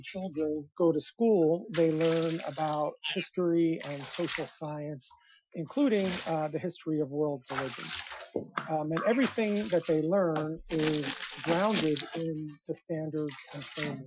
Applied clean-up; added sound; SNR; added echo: classical method Wiener filter.